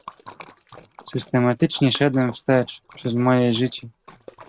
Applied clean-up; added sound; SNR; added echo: neural mask model RNNoise.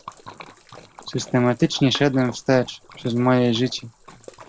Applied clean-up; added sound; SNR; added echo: none; Splash, splatter + Bowed string instrument; 20 dB; none.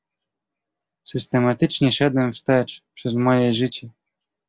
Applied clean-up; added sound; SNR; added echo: none; none; none; none.